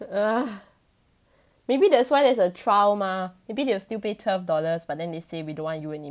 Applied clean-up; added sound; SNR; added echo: none; none; none; none.